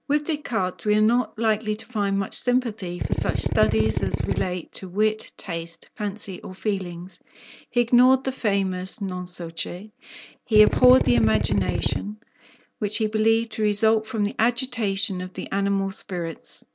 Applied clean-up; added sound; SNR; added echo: none; Drill; 1 dB; none.